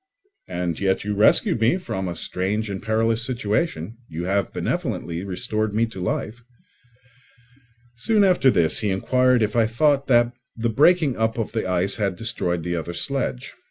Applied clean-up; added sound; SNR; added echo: none; none; none; none.